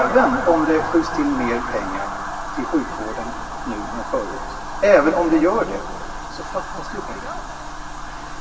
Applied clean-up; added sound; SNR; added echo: none; Motor vehicle (road) / Siren; 7 dB; reverberation time 1.7 s.